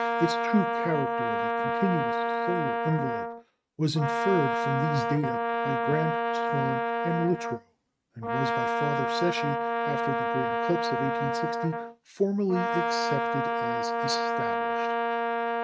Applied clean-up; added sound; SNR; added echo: neural mask model RNNoise.